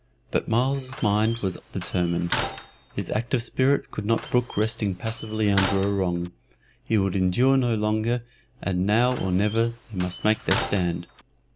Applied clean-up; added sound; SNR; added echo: none; Slam; 9 dB; none.